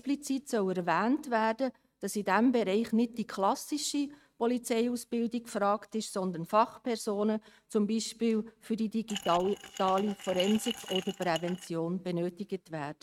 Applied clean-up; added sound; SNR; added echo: neural mask model RNNoise.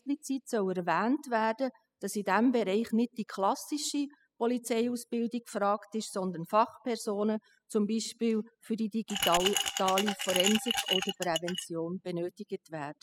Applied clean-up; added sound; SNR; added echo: classical method spectral subtraction.